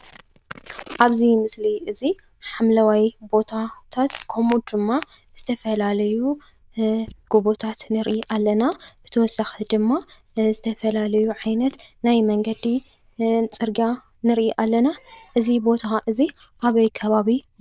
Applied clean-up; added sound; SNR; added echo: neural diffusion model UNIVERSE++.